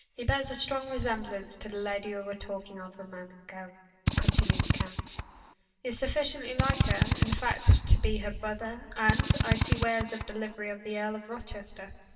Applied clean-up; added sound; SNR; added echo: none; Drill; -3 dB; reverberation time 1.8 s.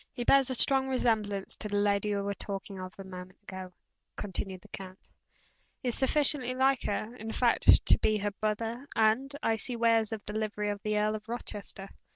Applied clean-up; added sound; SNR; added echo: none; none; none; none.